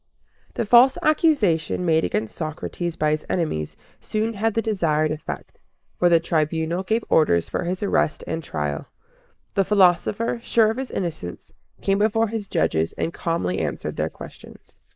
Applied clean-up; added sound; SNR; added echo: neural mask model Resemble Enhance denoiser.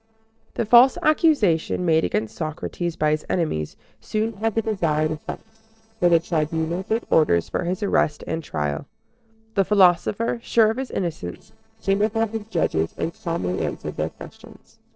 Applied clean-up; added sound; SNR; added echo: neural separator model SepFormer DNS4.